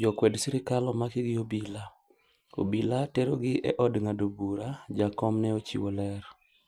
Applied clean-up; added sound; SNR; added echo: none; none; none; none.